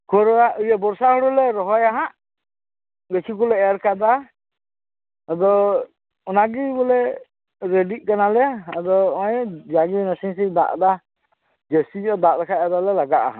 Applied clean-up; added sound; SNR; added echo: none; none; none; none.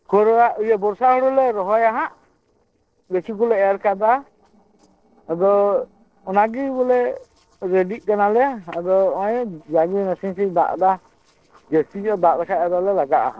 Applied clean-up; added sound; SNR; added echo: neural separator model SepFormer DNS4.